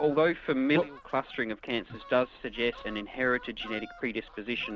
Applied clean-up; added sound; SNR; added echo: none; Fowl; 20 dB; none.